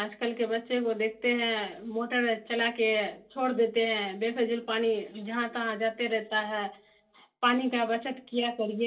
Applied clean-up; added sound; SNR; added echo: none; none; none; reverberation time 0.2 s.